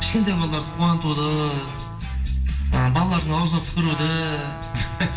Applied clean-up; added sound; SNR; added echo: none; Trumpet; 16 dB; reverberation time 0.7 s.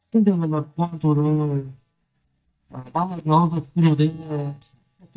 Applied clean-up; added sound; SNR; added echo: neural mask model DeepFilterNet 3.